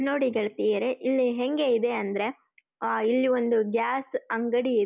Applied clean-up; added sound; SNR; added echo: none; none; none; none.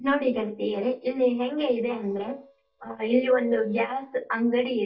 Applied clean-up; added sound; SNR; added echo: neural mask model DeepFilterNet 3.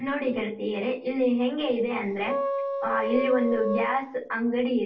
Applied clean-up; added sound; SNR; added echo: none; Wind instrument, woodwind instrument; 4 dB; reverberation time 0.3 s.